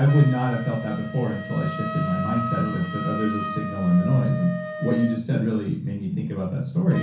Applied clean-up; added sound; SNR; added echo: none; Wind instrument, woodwind instrument; 11 dB; reverberation time 0.6 s.